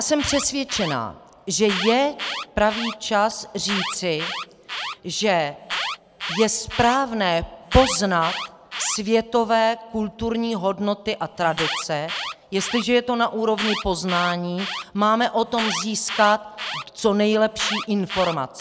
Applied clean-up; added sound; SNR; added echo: none; Alarm; 9 dB; none.